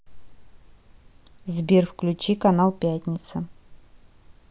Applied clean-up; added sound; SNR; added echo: none; none; none; none.